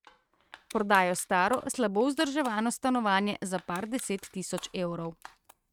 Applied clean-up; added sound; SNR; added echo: neural mask model RNNoise.